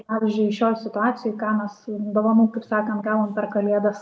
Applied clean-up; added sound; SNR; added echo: none; none; none; none.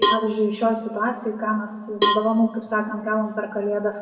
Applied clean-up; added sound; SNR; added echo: none; Cowbell; 3 dB; reverberation time 1.5 s.